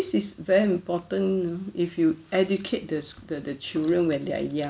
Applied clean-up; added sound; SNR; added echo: none; none; none; none.